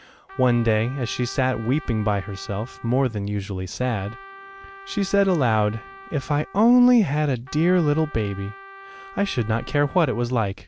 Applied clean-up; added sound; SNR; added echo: none; Trumpet; 20 dB; none.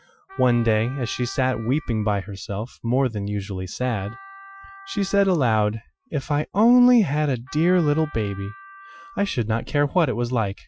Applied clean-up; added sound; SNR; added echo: classical method Wiener filter.